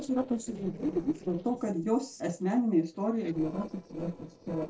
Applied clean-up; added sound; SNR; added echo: neural separator model SepFormer DNS4.